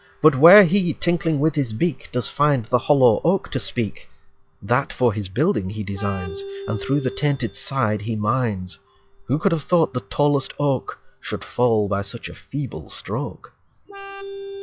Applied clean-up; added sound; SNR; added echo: classical method log-MMSE.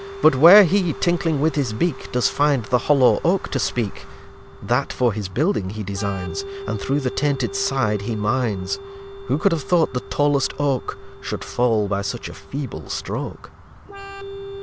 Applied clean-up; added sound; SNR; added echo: none; Organ; 16 dB; none.